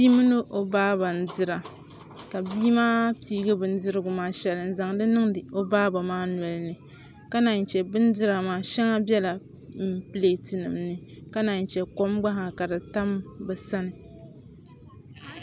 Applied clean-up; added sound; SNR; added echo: none; none; none; none.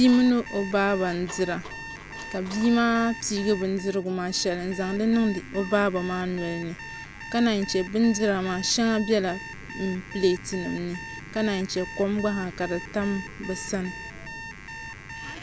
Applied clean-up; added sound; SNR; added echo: none; Alarm; 14 dB; none.